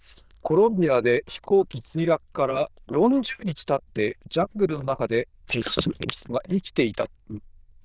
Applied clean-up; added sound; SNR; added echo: neural diffusion model UNIVERSE++.